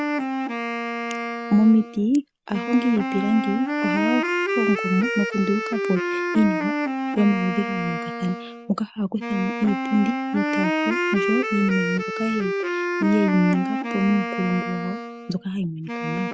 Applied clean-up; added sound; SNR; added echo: none; Wind instrument, woodwind instrument; 3 dB; none.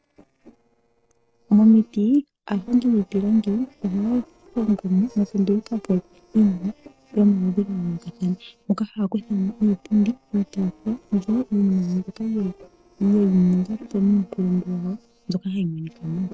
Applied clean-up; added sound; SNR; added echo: neural separator model SepFormer DNS4.